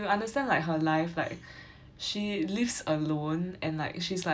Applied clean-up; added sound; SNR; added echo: none; none; none; none.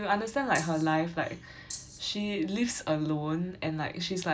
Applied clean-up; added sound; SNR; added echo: none; Rattle (instrument); 13 dB; none.